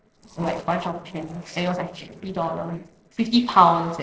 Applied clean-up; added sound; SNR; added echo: neural separator model SepFormer DNS4.